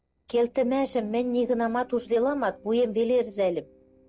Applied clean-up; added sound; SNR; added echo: neural separator model SepFormer DNS4.